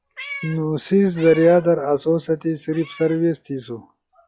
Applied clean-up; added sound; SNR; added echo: classical method log-MMSE.